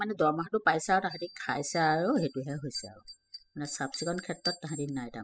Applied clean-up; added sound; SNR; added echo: classical method spectral subtraction.